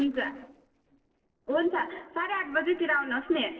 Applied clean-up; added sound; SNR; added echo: neural separator model SepFormer DNS4.